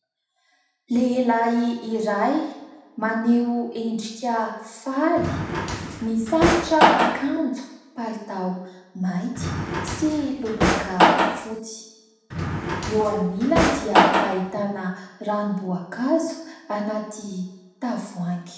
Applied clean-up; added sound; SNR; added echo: none; Drawer open or close; -3 dB; reverberation time 0.9 s.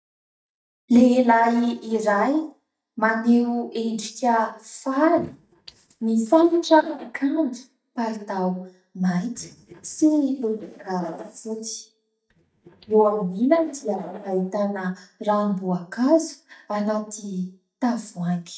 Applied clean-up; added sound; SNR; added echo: neural mask model DeepFilterNet 3.